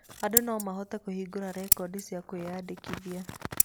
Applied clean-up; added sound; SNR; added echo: none; Scissors; -2 dB; none.